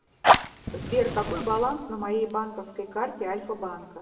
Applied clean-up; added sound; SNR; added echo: none; Fire; -1 dB; reverberation time 0.9 s.